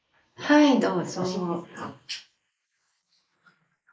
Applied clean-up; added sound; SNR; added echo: neural mask model Resemble Enhance denoiser.